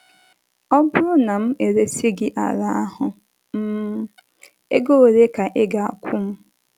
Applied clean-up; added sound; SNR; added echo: none; none; none; none.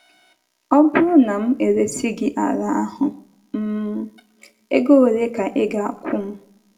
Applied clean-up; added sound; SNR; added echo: none; none; none; reverberation time 0.3 s.